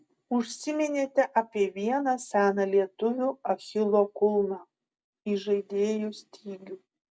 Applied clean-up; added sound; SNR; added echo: none; none; none; none.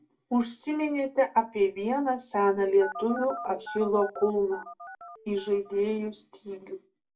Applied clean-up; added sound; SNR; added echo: none; Telephone; 12 dB; reverberation time 0.2 s.